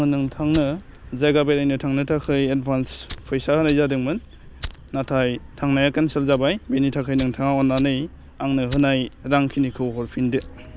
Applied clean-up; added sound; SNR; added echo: none; Fire; 14 dB; none.